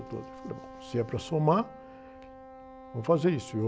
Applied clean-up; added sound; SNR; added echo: none; Wind instrument, woodwind instrument; 16 dB; none.